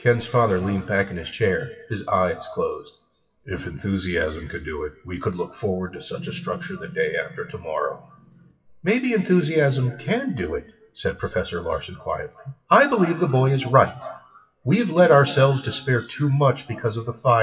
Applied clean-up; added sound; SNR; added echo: classical method WPE with log-MMSE.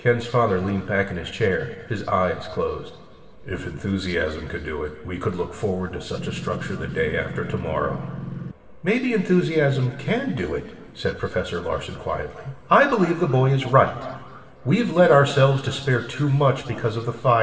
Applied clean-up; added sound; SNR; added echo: none; Engine; 9 dB; reverberation time 2.3 s.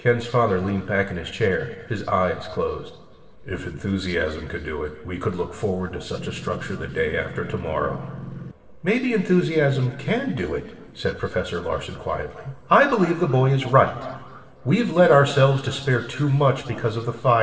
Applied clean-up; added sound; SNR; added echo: neural separator model SepFormer DNS4.